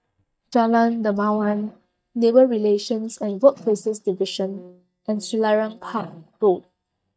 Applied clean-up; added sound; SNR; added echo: neural mask model DeepFilterNet 3.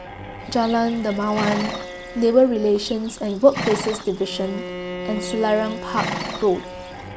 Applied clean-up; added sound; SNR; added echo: none; Bowed string instrument + Livestock, farm animals, working animals; 9 dB; none.